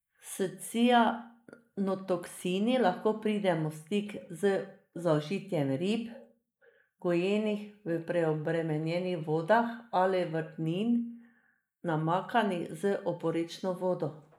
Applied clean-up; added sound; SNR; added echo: neural mask model Resemble Enhance denoiser.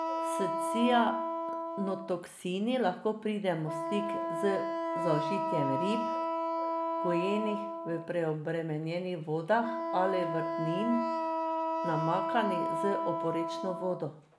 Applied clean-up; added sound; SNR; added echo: none; Wind instrument, woodwind instrument; 1 dB; none.